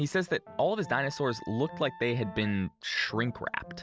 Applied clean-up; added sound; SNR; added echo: none; Wind instrument, woodwind instrument; 20 dB; none.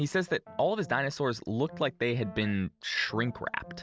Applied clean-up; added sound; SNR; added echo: none; none; none; none.